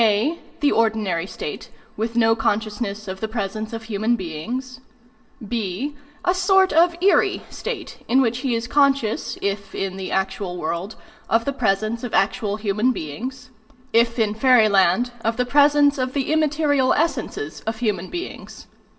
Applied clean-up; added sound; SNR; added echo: none; none; none; reverberation time 0.4 s.